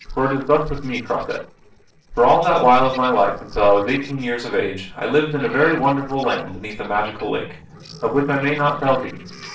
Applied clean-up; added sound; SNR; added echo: neural separator model SepFormer DNS4.